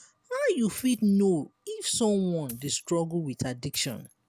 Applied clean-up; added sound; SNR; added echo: none; Coin (dropping); 17 dB; none.